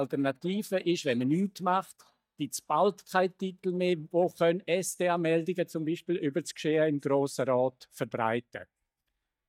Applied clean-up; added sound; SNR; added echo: neural mask model DeepFilterNet 3.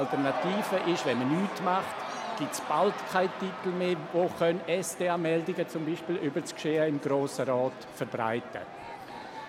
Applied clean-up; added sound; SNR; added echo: none; Crowd / Cheering; 8 dB; none.